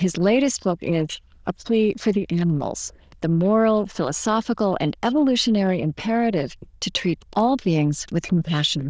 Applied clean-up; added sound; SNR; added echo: neural diffusion model UNIVERSE++.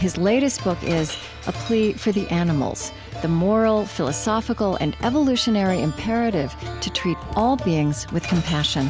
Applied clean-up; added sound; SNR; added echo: none; Shatter; 19 dB; none.